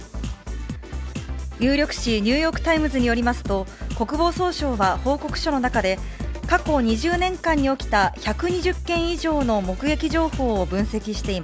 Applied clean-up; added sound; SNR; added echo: none; none; none; none.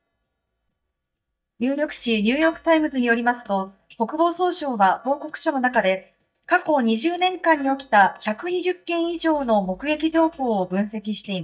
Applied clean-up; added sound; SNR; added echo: neural mask model DeepFilterNet 3.